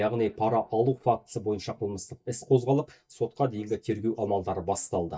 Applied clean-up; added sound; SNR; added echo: neural mask model DeepFilterNet 3.